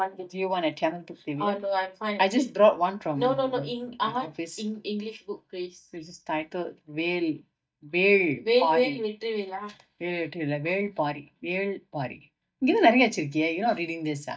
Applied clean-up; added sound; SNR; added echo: neural mask model DeepFilterNet 3.